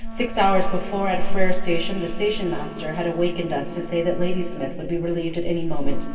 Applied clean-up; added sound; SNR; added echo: none; Wind instrument, woodwind instrument; 19 dB; reverberation time 2.4 s.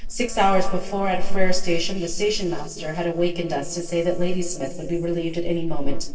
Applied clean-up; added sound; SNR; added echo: neural separator model SepFormer DNS4.